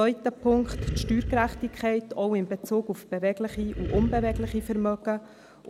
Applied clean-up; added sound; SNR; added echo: none; Animal; 6 dB; none.